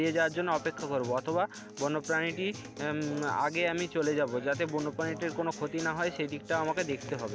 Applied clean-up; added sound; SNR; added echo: none; Acoustic guitar; 12 dB; none.